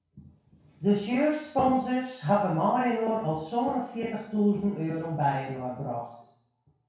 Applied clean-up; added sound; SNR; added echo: none; none; none; reverberation time 0.6 s.